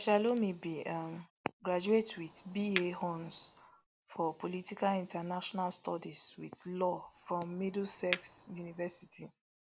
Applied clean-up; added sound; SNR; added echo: none; Chink, clink; -4 dB; none.